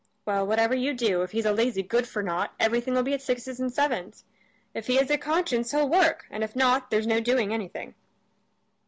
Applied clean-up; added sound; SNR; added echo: none; none; none; none.